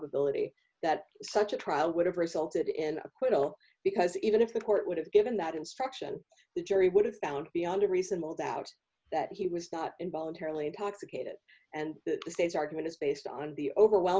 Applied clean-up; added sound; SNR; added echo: none; none; none; none.